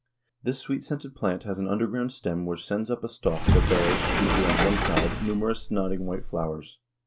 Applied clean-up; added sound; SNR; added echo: none; Sliding door; -3 dB; none.